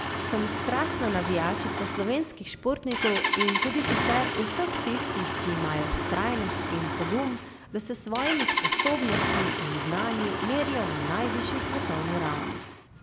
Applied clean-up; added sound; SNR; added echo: none; Engine starting; 0 dB; none.